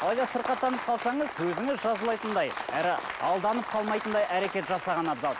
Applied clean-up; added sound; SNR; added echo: none; none; none; none.